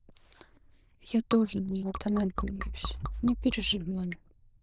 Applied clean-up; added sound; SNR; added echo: neural diffusion model UNIVERSE++.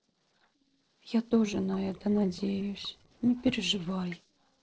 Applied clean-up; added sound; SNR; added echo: neural separator model SepFormer DNS4.